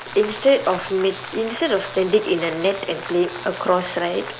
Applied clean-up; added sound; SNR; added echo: none; Applause; 15 dB; none.